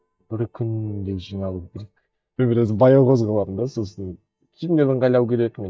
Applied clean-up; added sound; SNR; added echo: neural mask model DeepFilterNet 3.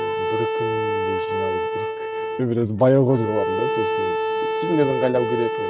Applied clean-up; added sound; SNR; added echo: neural mask model RNNoise.